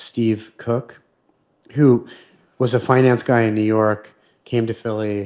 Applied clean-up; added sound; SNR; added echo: none; none; none; none.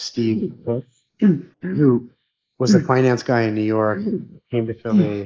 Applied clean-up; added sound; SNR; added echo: neural mask model Resemble Enhance denoiser.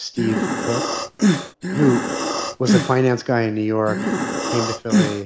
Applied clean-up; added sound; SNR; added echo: none; Breathing; -1 dB; none.